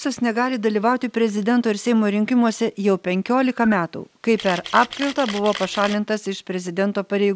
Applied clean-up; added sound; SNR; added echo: none; Camera; 13 dB; none.